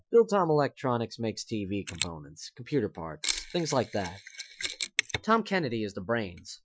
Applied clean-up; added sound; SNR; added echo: classical method Wiener filter.